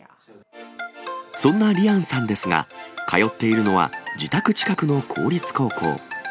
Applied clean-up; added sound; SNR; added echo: none; none; none; none.